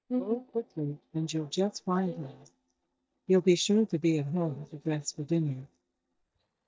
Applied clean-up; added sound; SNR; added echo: neural mask model DeepFilterNet 3.